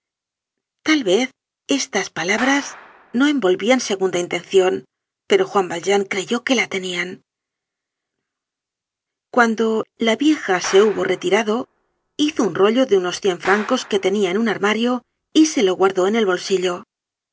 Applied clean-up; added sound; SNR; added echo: none; Clapping; 16 dB; none.